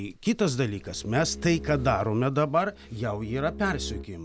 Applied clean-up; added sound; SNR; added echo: none; Bowed string instrument; 13 dB; none.